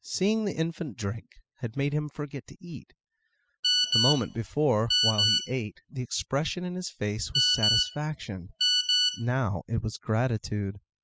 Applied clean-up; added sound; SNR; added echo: classical method spectral subtraction.